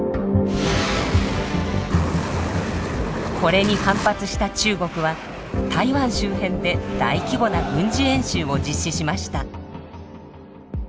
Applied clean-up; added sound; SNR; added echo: none; none; none; none.